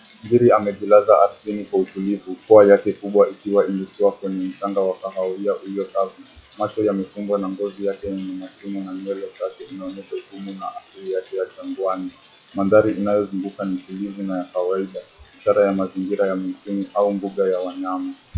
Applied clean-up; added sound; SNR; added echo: classical method log-MMSE.